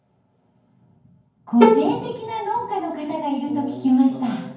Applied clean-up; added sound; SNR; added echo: none; Bowed string instrument; -2 dB; reverberation time 0.9 s.